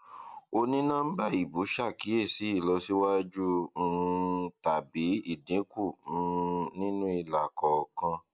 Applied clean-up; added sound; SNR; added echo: none; none; none; none.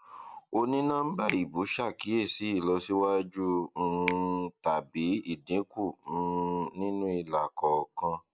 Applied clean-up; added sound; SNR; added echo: none; Finger snapping; 15 dB; none.